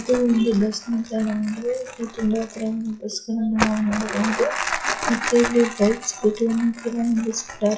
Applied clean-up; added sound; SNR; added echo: classical method WPE with log-MMSE.